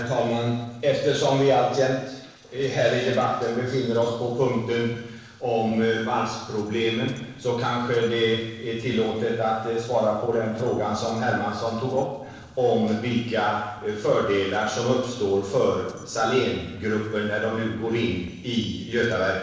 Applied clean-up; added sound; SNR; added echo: neural separator model SepFormer DNS4.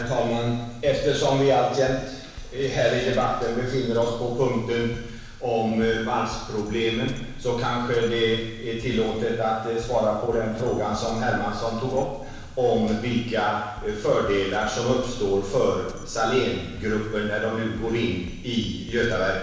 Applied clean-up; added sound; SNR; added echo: none; Drum kit; 14 dB; reverberation time 1.1 s.